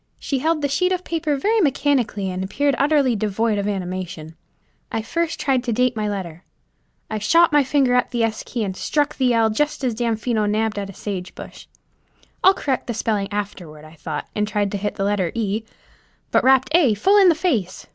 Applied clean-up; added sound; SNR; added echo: none; none; none; none.